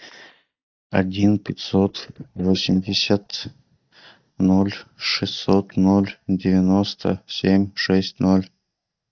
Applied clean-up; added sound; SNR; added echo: neural mask model DeepFilterNet 3.